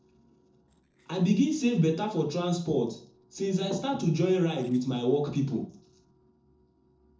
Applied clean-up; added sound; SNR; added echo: neural separator model SepFormer DNS4.